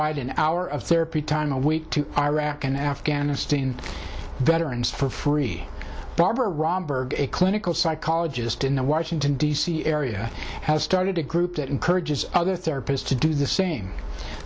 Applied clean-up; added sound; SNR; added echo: none; none; none; none.